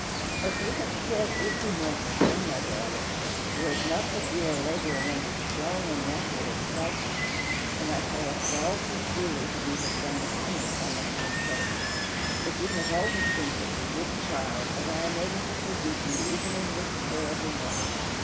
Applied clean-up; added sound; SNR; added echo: none; Slam + Water; -5 dB; none.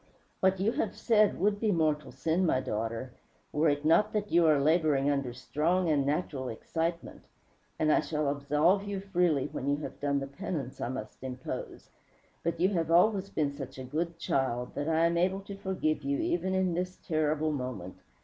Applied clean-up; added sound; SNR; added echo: none; none; none; none.